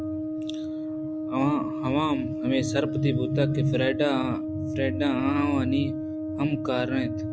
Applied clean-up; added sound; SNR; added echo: none; Brass instrument; 4 dB; none.